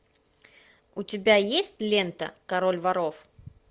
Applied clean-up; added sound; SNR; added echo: none; none; none; none.